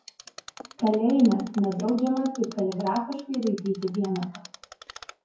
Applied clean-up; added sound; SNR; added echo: classical method WPE with log-MMSE.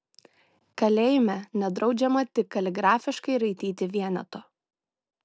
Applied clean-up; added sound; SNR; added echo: none; none; none; none.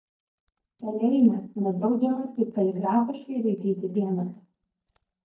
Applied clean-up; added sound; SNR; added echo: neural mask model DeepFilterNet 3.